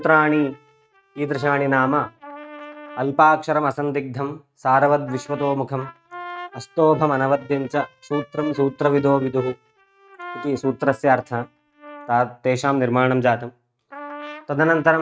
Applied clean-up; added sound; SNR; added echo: neural mask model RNNoise.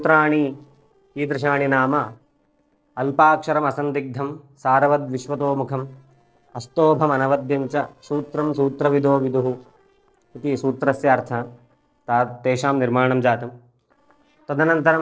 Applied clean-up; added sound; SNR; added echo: neural separator model SepFormer DNS4.